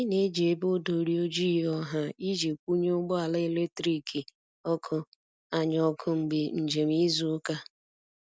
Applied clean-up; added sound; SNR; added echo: none; none; none; none.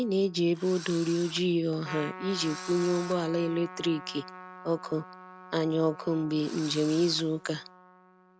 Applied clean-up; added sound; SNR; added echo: none; Engine / Drill + Trumpet; 15 dB; none.